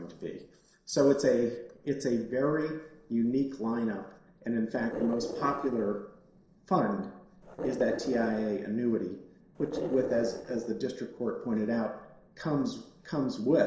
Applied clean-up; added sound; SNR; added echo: neural separator model SepFormer DNS4.